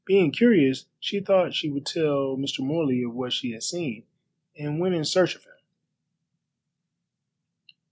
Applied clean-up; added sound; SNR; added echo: none; none; none; none.